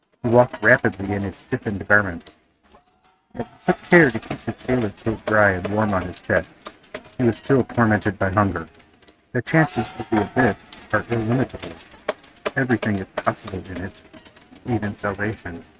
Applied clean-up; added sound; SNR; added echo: neural mask model RNNoise.